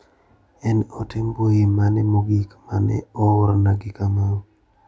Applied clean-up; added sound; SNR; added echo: none; none; none; none.